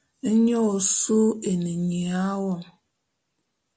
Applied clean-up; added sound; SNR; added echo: none; none; none; none.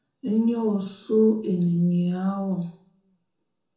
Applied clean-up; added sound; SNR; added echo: none; none; none; reverberation time 0.6 s.